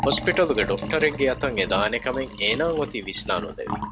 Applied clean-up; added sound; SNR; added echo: none; Liquid; 8 dB; none.